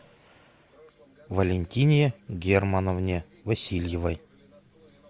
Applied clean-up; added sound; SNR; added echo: none; none; none; none.